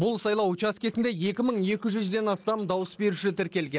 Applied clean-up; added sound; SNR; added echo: neural separator model SepFormer DNS4.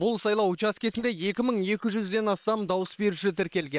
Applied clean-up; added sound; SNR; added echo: neural separator model SepFormer WHAM!.